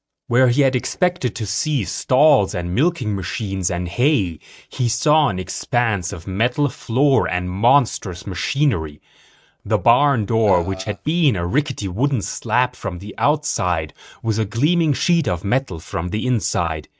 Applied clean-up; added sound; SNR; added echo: neural mask model RNNoise.